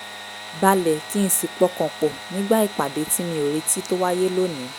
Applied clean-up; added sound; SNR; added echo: none; Sawing / Engine; 13 dB; none.